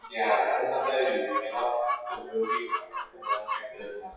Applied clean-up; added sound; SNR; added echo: classical method WPE with log-MMSE.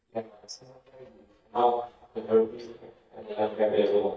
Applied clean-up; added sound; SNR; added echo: neural mask model DeepFilterNet 3.